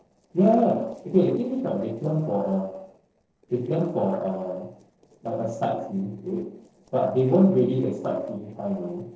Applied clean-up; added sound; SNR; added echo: neural separator model SepFormer DNS4.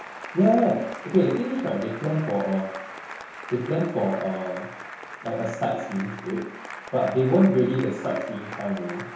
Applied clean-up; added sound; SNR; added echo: none; Applause / Cheering; 14 dB; reverberation time 1.0 s.